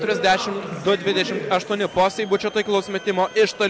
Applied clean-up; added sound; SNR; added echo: none; none; none; none.